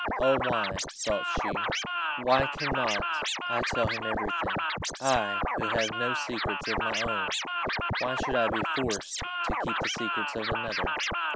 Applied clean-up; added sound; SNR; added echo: none; Scratching (performance technique); -2 dB; none.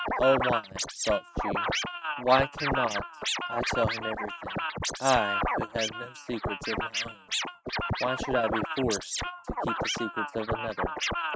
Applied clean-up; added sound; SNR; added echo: neural mask model RNNoise.